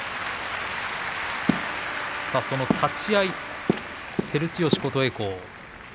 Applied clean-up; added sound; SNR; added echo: none; Wind instrument, woodwind instrument; 15 dB; none.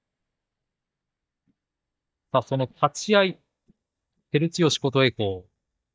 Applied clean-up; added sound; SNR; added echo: neural mask model DeepFilterNet 3.